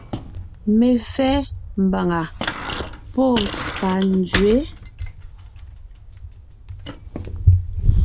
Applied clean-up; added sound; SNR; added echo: none; Bicycle; 1 dB; none.